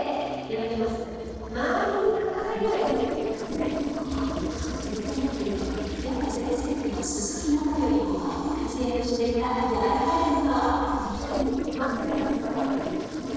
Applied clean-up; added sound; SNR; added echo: neural separator model SepFormer DNS4.